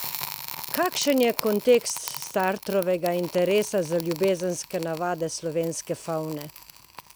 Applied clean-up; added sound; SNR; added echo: none; Crackle; 13 dB; none.